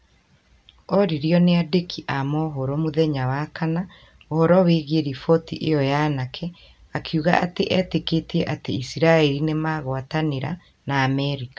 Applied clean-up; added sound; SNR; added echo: none; none; none; none.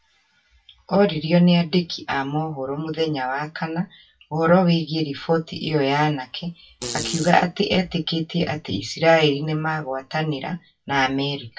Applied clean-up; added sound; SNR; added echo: classical method WPE with log-MMSE.